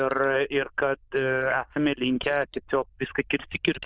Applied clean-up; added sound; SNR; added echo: neural diffusion model UNIVERSE++.